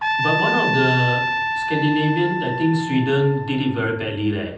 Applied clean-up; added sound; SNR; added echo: none; Trumpet; 3 dB; reverberation time 0.6 s.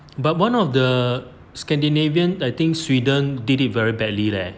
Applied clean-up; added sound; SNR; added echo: none; none; none; none.